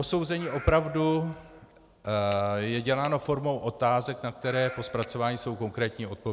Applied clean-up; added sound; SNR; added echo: none; Meow + Tap / Glass; 19 dB; none.